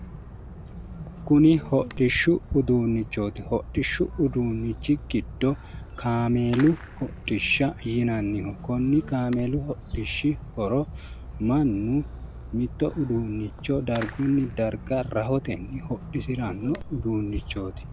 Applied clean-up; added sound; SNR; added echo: none; Fireworks; 12 dB; none.